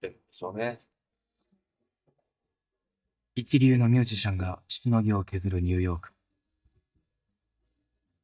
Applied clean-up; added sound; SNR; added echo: neural mask model DeepFilterNet 3.